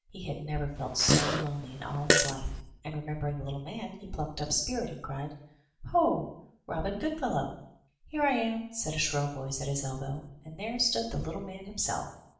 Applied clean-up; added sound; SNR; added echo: none; Fart; -4 dB; reverberation time 0.6 s.